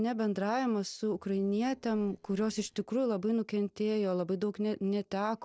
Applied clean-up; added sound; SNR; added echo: neural separator model SepFormer DNS4.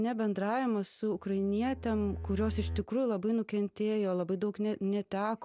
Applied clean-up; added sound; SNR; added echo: none; Bowed string instrument; 8 dB; none.